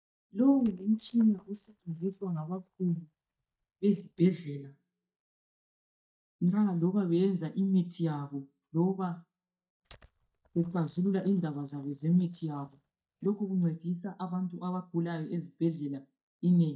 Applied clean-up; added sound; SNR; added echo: neural mask model DeepFilterNet 3.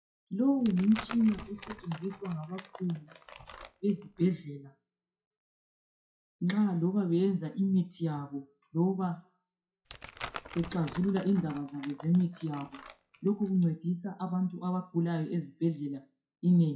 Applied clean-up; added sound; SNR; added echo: classical method WPE with log-MMSE.